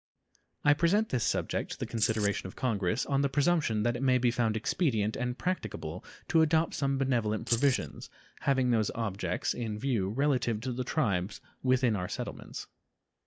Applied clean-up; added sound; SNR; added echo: neural mask model Resemble Enhance denoiser.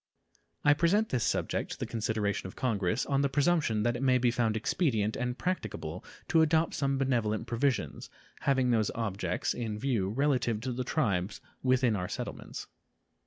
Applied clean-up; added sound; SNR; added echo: none; none; none; none.